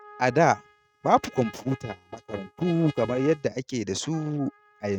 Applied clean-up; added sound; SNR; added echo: neural mask model RNNoise.